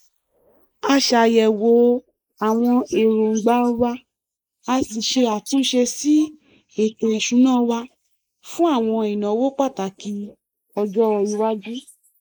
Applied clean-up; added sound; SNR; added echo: neural mask model Resemble Enhance denoiser.